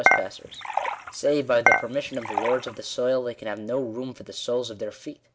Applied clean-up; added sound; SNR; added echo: none; Dishes, pots, and pans / Chink, clink; -2 dB; none.